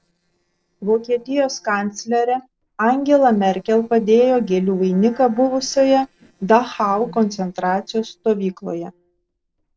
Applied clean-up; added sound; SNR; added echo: neural separator model SepFormer DNS4.